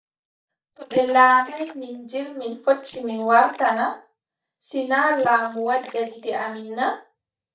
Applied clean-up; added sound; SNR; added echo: neural mask model DeepFilterNet 3.